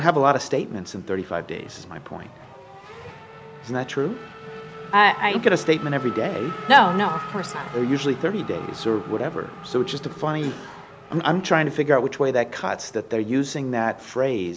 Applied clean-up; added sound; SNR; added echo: none; Race car, auto racing / Accelerating, revving, vroom; 15 dB; none.